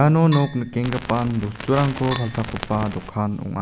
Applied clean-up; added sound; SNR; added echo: none; Crackle + Percussion; 13 dB; none.